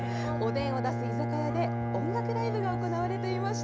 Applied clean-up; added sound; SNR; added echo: none; Bowed string instrument; -2 dB; none.